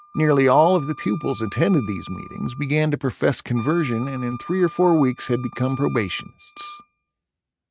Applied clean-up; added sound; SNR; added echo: neural mask model RNNoise.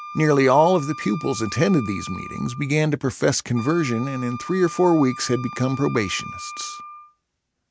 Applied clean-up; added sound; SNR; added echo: none; Wind instrument, woodwind instrument; 15 dB; none.